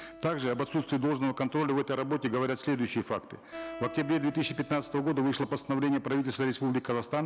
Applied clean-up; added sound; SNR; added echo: none; Acoustic guitar; 19 dB; none.